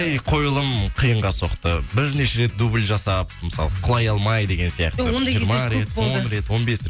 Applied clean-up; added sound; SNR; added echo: none; none; none; none.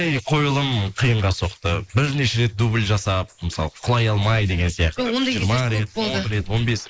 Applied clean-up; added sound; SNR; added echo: neural mask model Resemble Enhance denoiser.